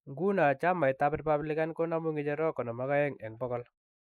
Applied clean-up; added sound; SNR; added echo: neural mask model Resemble Enhance denoiser.